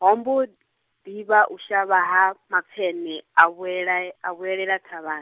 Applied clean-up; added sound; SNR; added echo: none; none; none; none.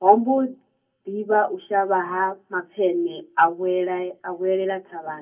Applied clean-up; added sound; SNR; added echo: none; none; none; reverberation time 0.3 s.